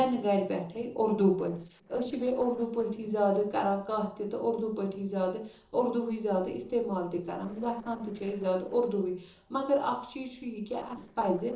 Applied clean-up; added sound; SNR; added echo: neural separator model SepFormer DNS4.